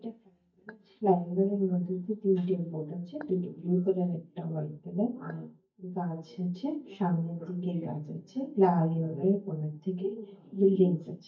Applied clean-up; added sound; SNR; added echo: neural mask model DeepFilterNet 3.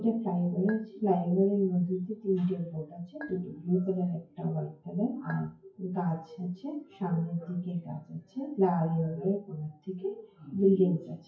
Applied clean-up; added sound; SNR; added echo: classical method WPE with log-MMSE.